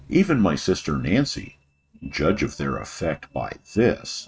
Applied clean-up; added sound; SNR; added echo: neural mask model RNNoise.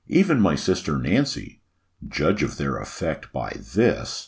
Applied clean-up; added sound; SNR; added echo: none; none; none; none.